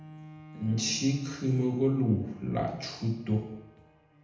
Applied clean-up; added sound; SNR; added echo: none; Bowed string instrument; 19 dB; reverberation time 0.8 s.